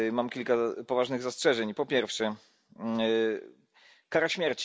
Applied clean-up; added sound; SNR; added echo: none; none; none; none.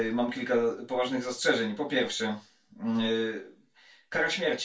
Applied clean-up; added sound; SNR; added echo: none; none; none; reverberation time 0.2 s.